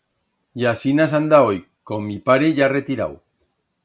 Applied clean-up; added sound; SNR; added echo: none; none; none; none.